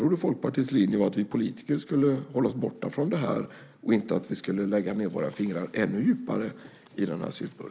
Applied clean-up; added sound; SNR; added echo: none; none; none; none.